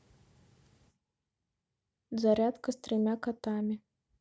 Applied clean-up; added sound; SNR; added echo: none; none; none; none.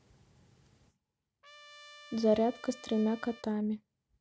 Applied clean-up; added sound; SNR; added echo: none; Trumpet; 20 dB; none.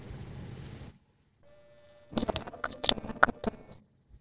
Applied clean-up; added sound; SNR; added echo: neural separator model SepFormer DNS4.